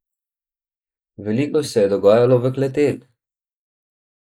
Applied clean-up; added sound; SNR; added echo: neural mask model Resemble Enhance denoiser.